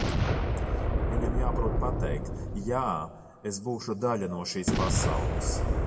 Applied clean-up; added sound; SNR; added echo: none; Boom; -5 dB; reverberation time 1.2 s.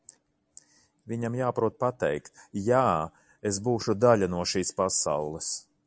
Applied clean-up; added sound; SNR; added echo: none; none; none; none.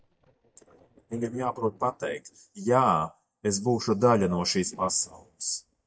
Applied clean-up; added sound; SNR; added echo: neural mask model DeepFilterNet 3.